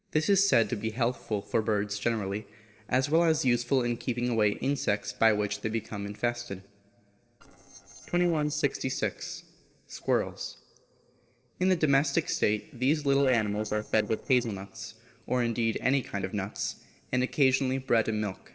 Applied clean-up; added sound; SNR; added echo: neural separator model SepFormer DNS4.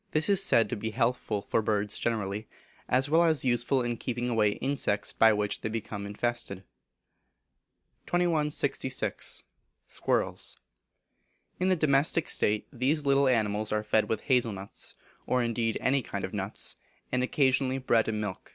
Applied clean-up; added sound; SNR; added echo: none; none; none; none.